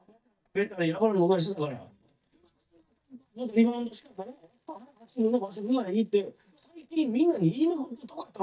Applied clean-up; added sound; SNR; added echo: neural mask model DeepFilterNet 3.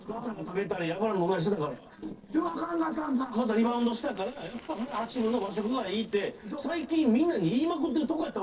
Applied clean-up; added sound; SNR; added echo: neural separator model SepFormer DNS4.